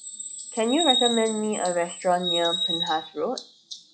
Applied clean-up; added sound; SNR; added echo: classical method log-MMSE.